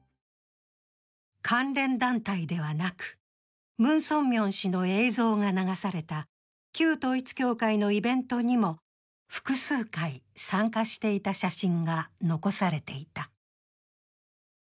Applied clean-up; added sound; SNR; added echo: none; none; none; none.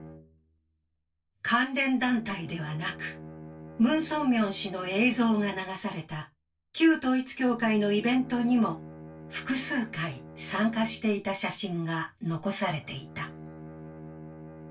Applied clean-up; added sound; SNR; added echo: none; Bowed string instrument; 17 dB; reverberation time 0.2 s.